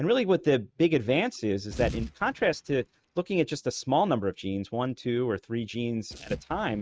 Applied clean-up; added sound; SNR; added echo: neural mask model RNNoise.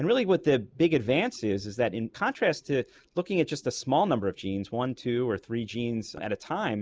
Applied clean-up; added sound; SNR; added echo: none; none; none; none.